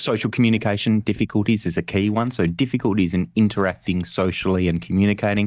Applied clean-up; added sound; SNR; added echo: neural mask model DeepFilterNet 3.